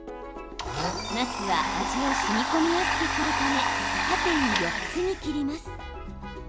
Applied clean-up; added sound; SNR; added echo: none; Domestic sounds, home sounds; -1 dB; none.